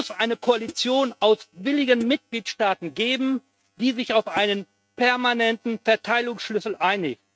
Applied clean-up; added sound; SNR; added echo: neural mask model RNNoise.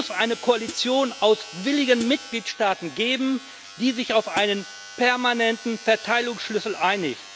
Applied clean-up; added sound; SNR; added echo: none; Domestic sounds, home sounds + Hi-hat; 16 dB; none.